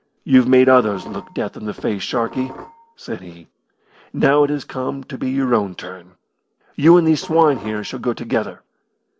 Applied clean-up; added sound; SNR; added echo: none; Dishes, pots, and pans; 18 dB; none.